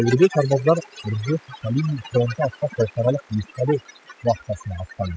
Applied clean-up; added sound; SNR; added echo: classical method spectral subtraction.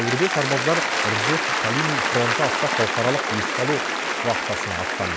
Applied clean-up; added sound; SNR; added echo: none; Applause / Cheering; -2 dB; none.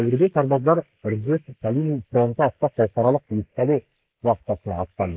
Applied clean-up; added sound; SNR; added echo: neural mask model Resemble Enhance denoiser.